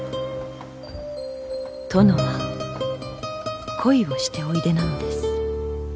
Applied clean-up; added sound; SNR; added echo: none; none; none; none.